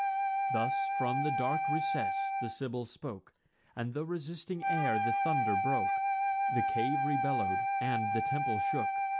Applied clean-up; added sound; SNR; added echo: none; Wind instrument, woodwind instrument; -5 dB; none.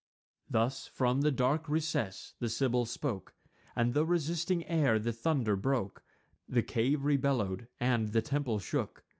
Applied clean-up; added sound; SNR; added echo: none; none; none; none.